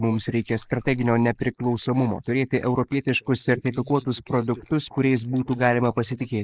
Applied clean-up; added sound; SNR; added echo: neural mask model Resemble Enhance denoiser.